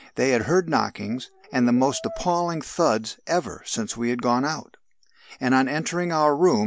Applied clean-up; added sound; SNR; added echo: none; Brass instrument; 17 dB; none.